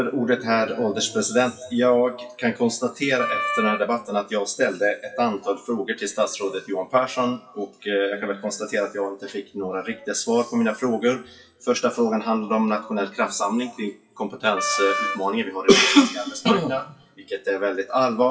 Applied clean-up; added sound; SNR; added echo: classical method WPE with log-MMSE.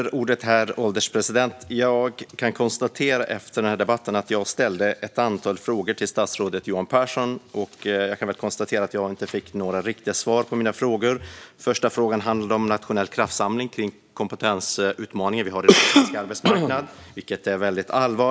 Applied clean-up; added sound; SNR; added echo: none; none; none; none.